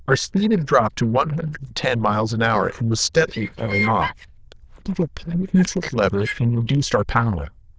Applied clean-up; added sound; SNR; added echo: neural diffusion model UNIVERSE++.